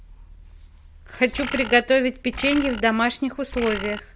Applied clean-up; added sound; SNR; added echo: none; Bird; 9 dB; none.